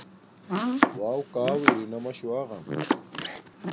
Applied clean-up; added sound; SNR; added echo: none; Domestic sounds, home sounds; -3 dB; none.